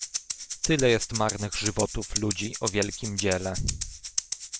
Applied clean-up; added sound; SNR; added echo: none; Rattle (instrument); 5 dB; none.